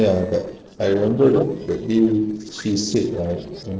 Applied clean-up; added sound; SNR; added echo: neural separator model SepFormer DNS4.